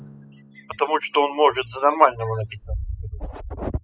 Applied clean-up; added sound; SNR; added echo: classical method spectral subtraction.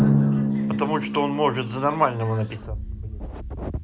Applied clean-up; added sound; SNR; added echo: none; Drum; 0 dB; none.